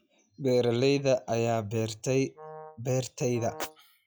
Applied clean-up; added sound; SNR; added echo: classical method log-MMSE.